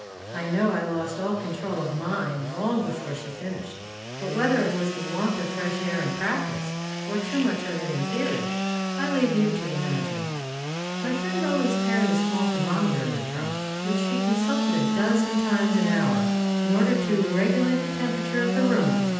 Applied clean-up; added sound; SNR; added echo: none; Sawing / Engine; 0 dB; reverberation time 0.9 s.